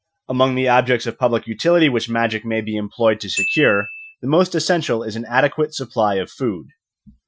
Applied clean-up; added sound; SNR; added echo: classical method Wiener filter.